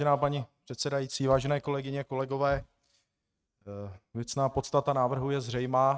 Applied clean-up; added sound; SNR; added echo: neural mask model RNNoise.